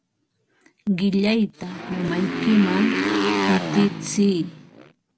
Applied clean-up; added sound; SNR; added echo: none; Motorcycle; 2 dB; none.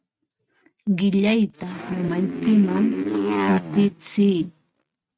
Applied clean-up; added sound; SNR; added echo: neural mask model RNNoise.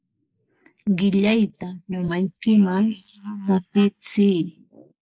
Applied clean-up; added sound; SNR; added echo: neural mask model Resemble Enhance denoiser.